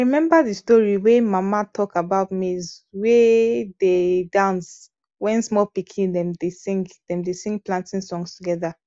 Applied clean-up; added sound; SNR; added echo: none; none; none; none.